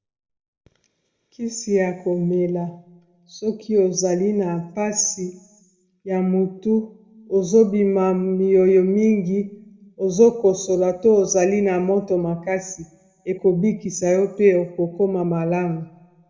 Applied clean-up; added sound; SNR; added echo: none; none; none; reverberation time 0.6 s.